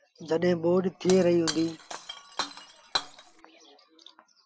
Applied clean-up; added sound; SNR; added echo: none; Shatter; 8 dB; none.